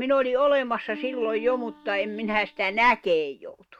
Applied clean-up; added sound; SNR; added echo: neural mask model DeepFilterNet 3.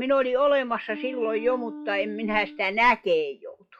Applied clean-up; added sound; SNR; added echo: classical method log-MMSE.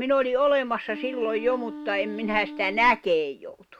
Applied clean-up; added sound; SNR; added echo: none; Wind instrument, woodwind instrument; 14 dB; none.